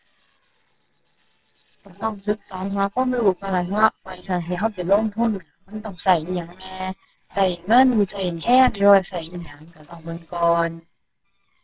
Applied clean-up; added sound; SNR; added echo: neural separator model SepFormer WHAMR!.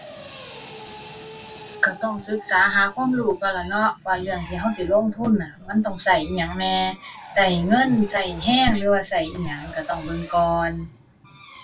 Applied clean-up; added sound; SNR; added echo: none; Drill; 19 dB; reverberation time 0.1 s.